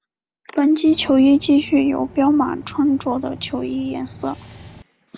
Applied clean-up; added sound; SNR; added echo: none; Bus / Engine; 20 dB; none.